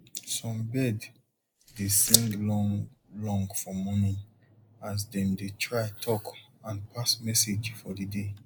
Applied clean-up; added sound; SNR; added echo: neural mask model Resemble Enhance denoiser.